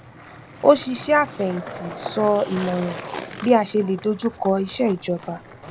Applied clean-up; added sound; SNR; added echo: none; Skateboard; 14 dB; none.